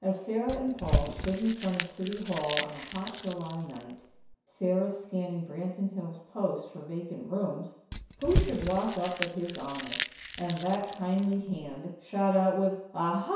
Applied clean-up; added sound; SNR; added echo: none; Crumpling, crinkling / Crushing; 3 dB; reverberation time 0.7 s.